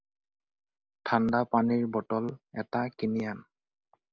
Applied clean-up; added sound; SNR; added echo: none; none; none; none.